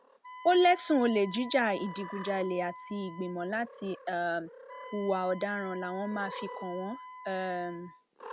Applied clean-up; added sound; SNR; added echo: none; Cat + Wind instrument, woodwind instrument; 15 dB; none.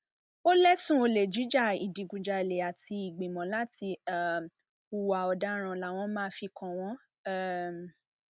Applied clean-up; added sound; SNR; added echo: none; none; none; none.